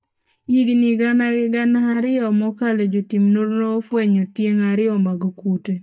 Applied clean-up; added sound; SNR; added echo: neural mask model DeepFilterNet 3.